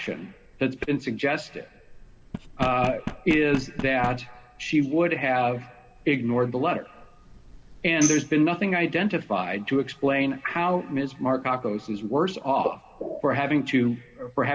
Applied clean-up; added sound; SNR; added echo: none; Knock + Tambourine; 9 dB; none.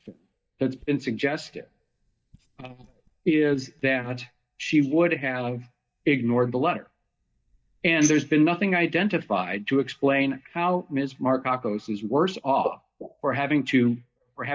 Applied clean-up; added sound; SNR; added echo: neural mask model DeepFilterNet 3.